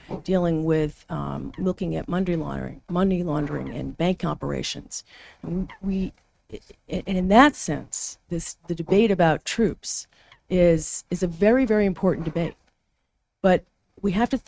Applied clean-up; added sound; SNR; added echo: neural mask model RNNoise.